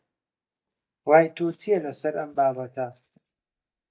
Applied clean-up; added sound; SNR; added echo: neural mask model DeepFilterNet 3.